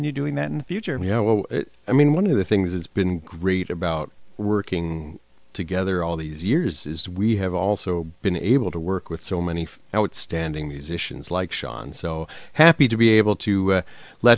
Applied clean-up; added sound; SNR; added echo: none; none; none; none.